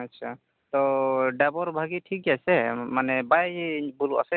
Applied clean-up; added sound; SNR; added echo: none; none; none; none.